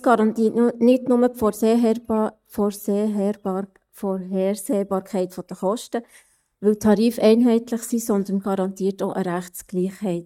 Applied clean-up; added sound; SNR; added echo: neural mask model DeepFilterNet 3.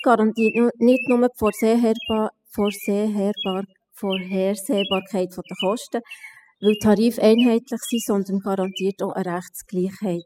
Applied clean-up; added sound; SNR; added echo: classical method spectral subtraction.